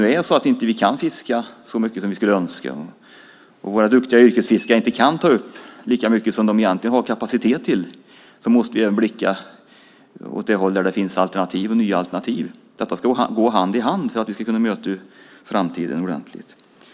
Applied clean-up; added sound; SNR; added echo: none; none; none; none.